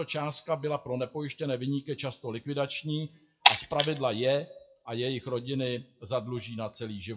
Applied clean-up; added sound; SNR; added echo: classical method WPE with log-MMSE.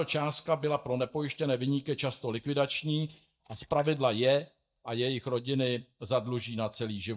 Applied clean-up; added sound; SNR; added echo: neural mask model DeepFilterNet 3.